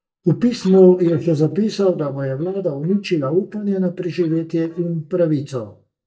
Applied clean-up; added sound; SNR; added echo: neural mask model DeepFilterNet 3.